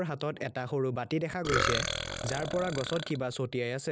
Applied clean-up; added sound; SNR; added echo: none; Burping, eructation; 1 dB; none.